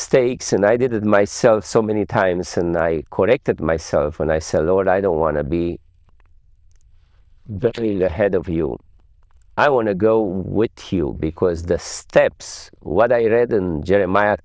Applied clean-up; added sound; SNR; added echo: neural diffusion model UNIVERSE++.